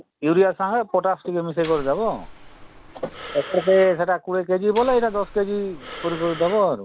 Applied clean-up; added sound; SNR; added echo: none; Breathing + Mechanisms; 14 dB; none.